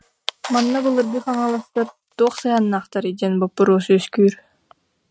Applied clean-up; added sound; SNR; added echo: neural mask model RNNoise.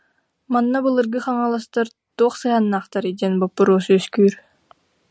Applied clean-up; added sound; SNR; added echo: none; none; none; none.